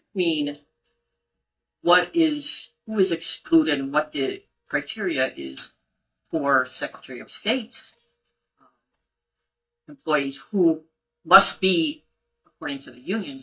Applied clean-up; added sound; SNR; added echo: neural mask model DeepFilterNet 3.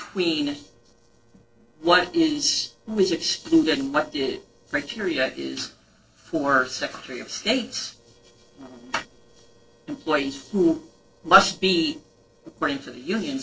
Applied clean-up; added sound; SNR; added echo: neural separator model SepFormer DNS4.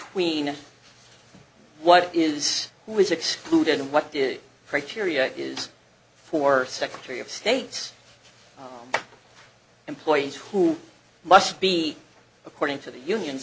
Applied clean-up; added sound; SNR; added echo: none; none; none; none.